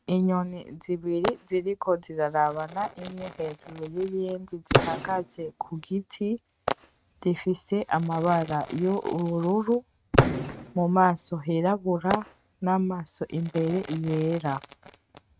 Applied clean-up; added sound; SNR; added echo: neural mask model RNNoise.